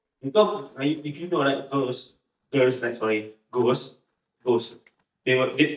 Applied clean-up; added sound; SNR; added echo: neural mask model DeepFilterNet 3.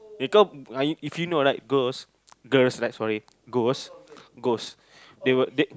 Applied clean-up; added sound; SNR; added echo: none; none; none; none.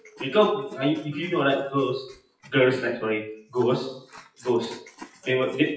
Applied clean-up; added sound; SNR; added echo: classical method WPE with log-MMSE.